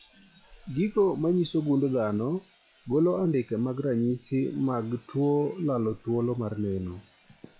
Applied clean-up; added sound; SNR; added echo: classical method log-MMSE.